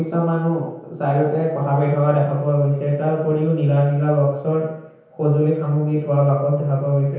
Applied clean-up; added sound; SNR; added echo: none; none; none; reverberation time 0.9 s.